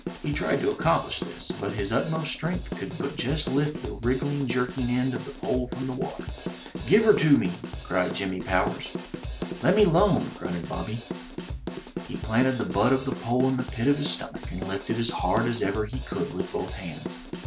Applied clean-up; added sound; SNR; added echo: none; Drum / Drum kit; 8 dB; none.